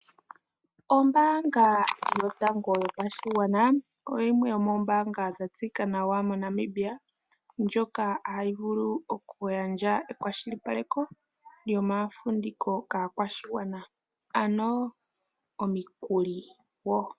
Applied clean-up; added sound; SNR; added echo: none; none; none; none.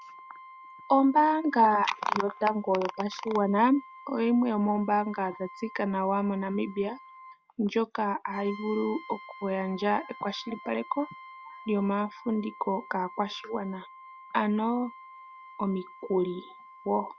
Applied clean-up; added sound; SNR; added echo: none; Brass instrument; 19 dB; none.